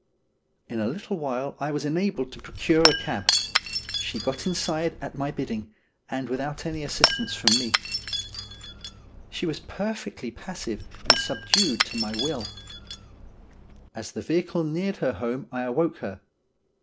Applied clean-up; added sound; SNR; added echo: none; Shatter / Crushing; -1 dB; none.